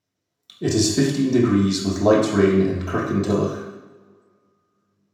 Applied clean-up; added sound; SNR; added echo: none; none; none; reverberation time 0.9 s.